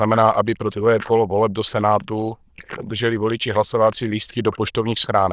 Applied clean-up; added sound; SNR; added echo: neural diffusion model UNIVERSE++.